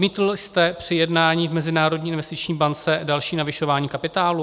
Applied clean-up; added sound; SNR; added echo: none; none; none; none.